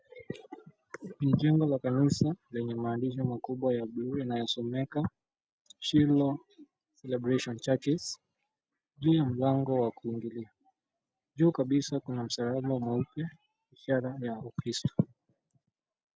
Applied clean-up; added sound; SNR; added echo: none; none; none; none.